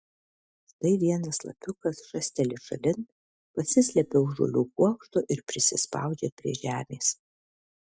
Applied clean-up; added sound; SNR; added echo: neural mask model DeepFilterNet 3.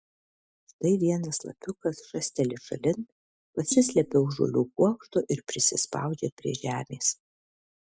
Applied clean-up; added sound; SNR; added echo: neural mask model Resemble Enhance denoiser.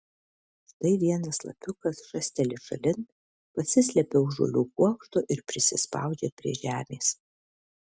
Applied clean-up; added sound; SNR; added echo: none; none; none; none.